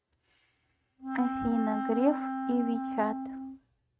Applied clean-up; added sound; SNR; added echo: neural mask model RNNoise.